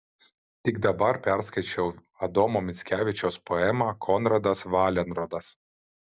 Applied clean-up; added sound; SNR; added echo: none; none; none; none.